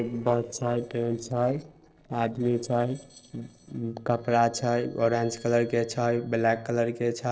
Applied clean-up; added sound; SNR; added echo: neural separator model SepFormer DNS4.